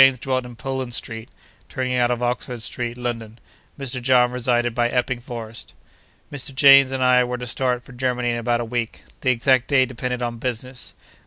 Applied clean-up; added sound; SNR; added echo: none; none; none; none.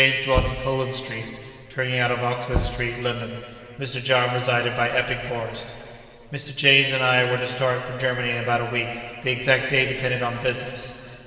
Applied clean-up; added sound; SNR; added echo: none; Knock; 8 dB; reverberation time 2.7 s.